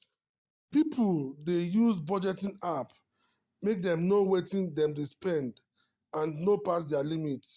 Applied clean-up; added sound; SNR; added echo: neural mask model DeepFilterNet 3.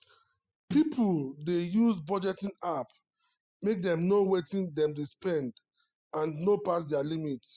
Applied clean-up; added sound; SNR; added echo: classical method spectral subtraction.